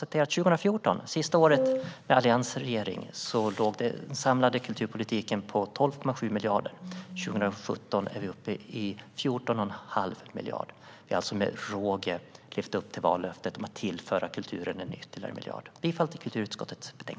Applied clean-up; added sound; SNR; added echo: none; Wind instrument, woodwind instrument; 0 dB; none.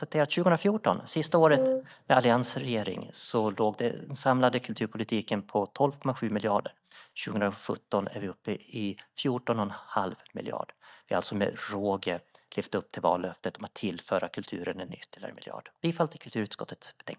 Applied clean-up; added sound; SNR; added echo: neural mask model DeepFilterNet 3.